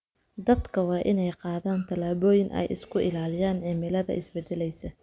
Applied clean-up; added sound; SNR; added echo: none; none; none; none.